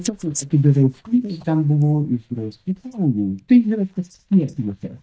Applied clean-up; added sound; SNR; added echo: neural mask model DeepFilterNet 3.